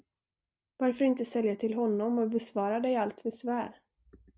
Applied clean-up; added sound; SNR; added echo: none; none; none; none.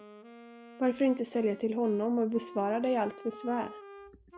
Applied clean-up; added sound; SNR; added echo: none; Wind instrument, woodwind instrument; 18 dB; none.